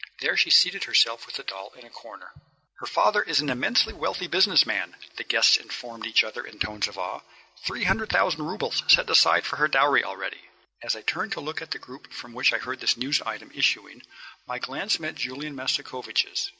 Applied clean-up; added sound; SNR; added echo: none; none; none; none.